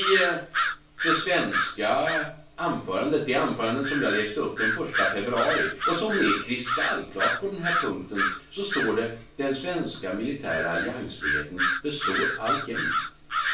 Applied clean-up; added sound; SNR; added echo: none; Bird vocalization, bird call, bird song; 1 dB; reverberation time 0.3 s.